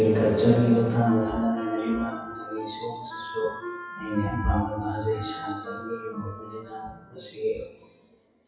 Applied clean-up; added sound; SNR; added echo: classical method WPE with log-MMSE.